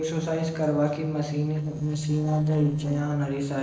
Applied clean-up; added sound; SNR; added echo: neural separator model SepFormer DNS4.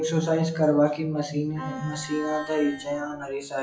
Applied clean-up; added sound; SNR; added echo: classical method WPE with log-MMSE.